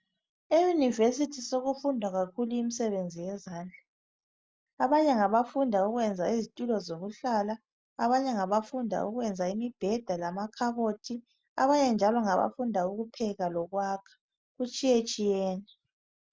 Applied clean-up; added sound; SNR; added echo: none; none; none; none.